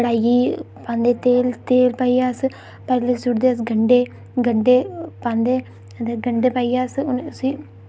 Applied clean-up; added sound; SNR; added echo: none; none; none; none.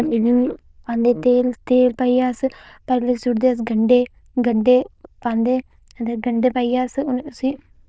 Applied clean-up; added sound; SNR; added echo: neural diffusion model UNIVERSE++.